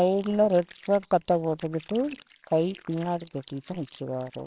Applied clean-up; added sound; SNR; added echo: neural separator model SepFormer WHAMR!.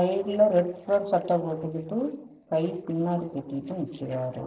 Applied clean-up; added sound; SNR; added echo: neural separator model SepFormer DNS4.